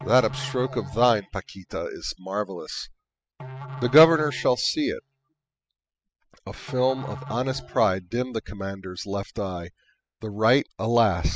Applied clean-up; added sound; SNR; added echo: classical method spectral subtraction.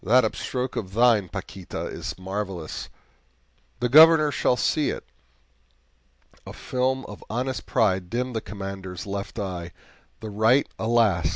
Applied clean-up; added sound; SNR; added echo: none; none; none; none.